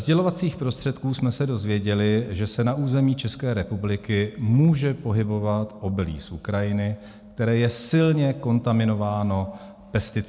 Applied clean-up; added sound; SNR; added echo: none; none; none; none.